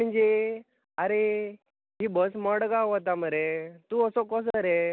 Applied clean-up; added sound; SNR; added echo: none; none; none; none.